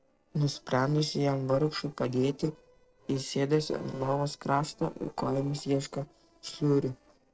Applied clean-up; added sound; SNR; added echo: neural separator model SepFormer DNS4.